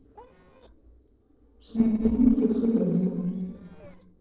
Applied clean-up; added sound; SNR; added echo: neural separator model SepFormer DNS4.